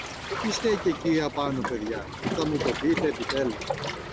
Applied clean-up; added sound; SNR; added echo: none; Waves, surf; 4 dB; none.